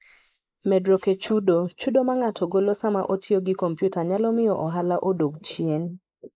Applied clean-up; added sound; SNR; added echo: neural mask model Resemble Enhance denoiser.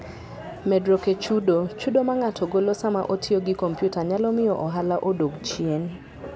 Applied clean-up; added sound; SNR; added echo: none; none; none; none.